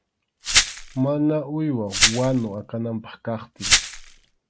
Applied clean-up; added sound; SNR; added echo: none; Glass; -3 dB; none.